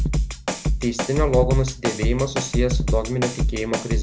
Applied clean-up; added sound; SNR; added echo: none; Drum kit; -2 dB; none.